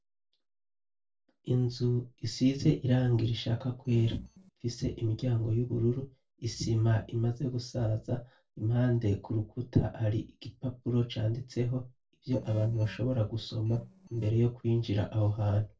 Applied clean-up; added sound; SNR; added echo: neural separator model SepFormer DNS4.